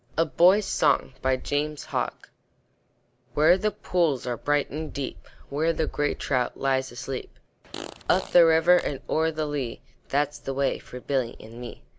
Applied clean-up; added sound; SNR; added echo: none; Fart; 13 dB; none.